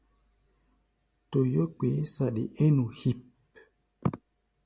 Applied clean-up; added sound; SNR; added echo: none; none; none; none.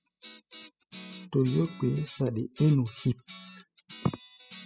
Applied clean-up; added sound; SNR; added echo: classical method spectral subtraction.